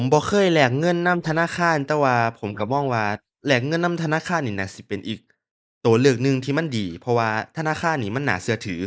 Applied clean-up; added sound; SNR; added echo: neural mask model Resemble Enhance denoiser.